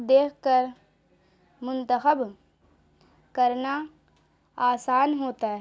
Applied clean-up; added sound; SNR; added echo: none; none; none; none.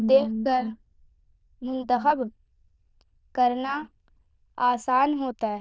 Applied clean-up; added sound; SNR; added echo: neural diffusion model UNIVERSE++.